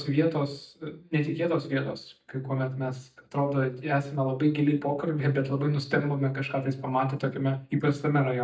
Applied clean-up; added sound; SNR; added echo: neural mask model DeepFilterNet 3.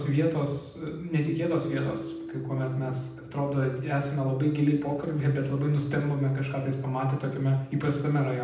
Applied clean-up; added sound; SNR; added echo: none; Keyboard (musical); 14 dB; reverberation time 0.8 s.